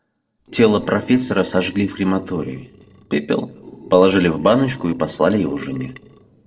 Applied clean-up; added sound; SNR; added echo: neural separator model SepFormer DNS4.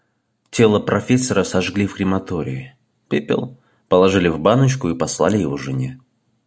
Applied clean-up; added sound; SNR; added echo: none; none; none; none.